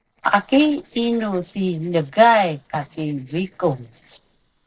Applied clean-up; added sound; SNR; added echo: neural separator model SepFormer DNS4.